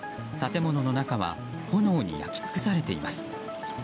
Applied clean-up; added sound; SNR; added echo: none; none; none; none.